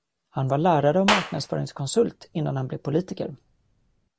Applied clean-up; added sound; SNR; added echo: none; Clapping; 7 dB; none.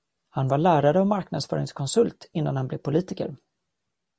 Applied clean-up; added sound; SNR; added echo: none; none; none; none.